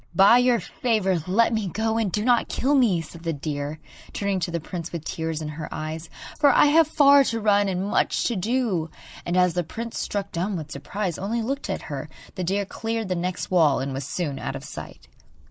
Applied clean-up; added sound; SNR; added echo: neural mask model Resemble Enhance denoiser.